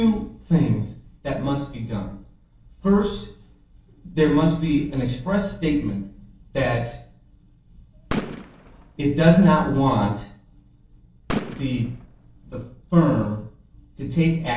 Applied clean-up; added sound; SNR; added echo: neural separator model SepFormer DNS4.